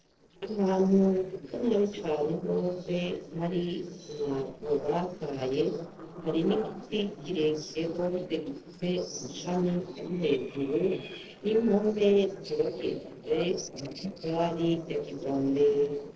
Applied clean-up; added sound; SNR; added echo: neural separator model SepFormer DNS4.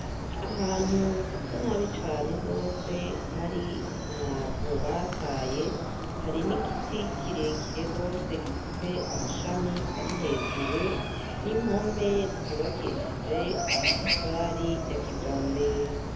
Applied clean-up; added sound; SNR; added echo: none; Chicken, rooster; 0 dB; reverberation time 0.7 s.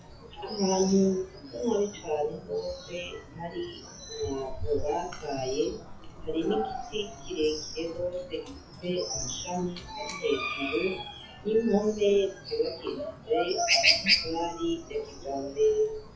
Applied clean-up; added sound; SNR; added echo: classical method WPE with log-MMSE.